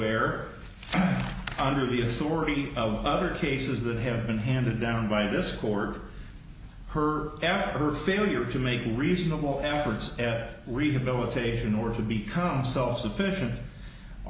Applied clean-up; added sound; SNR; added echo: none; none; none; none.